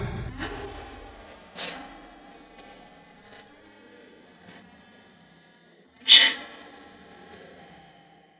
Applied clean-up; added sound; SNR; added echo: neural mask model DeepFilterNet 3.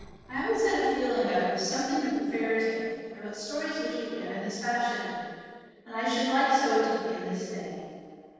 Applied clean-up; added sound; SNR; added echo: neural separator model SepFormer DNS4.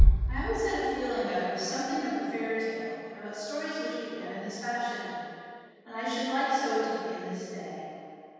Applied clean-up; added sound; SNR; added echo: none; Bass drum; 0 dB; reverberation time 2.1 s.